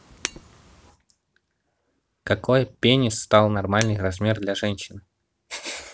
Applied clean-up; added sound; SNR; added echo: none; Shatter; 15 dB; none.